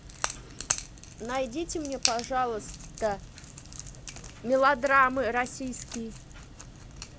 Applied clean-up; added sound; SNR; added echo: none; Crack / Crackle; 8 dB; none.